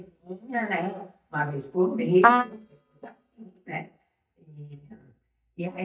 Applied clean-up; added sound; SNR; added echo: neural mask model DeepFilterNet 3.